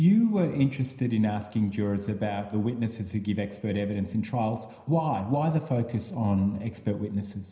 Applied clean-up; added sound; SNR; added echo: none; none; none; reverberation time 0.9 s.